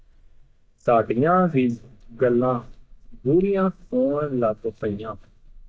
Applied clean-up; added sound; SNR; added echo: neural mask model DeepFilterNet 3.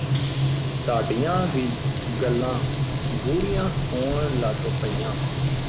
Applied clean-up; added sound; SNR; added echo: none; Frying (food); -4 dB; none.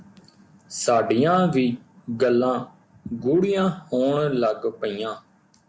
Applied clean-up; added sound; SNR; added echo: none; none; none; none.